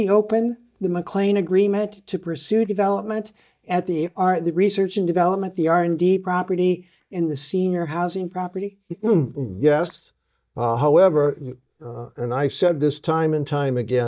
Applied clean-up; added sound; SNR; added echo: neural mask model DeepFilterNet 3.